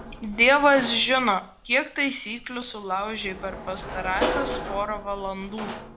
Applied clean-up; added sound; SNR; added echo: none; Sliding door / Slam; 11 dB; reverberation time 0.2 s.